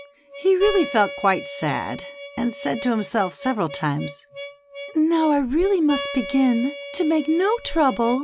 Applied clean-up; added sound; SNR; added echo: none; Harmonica; 12 dB; none.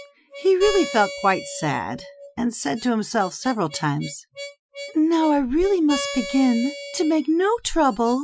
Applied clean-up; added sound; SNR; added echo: classical method Wiener filter.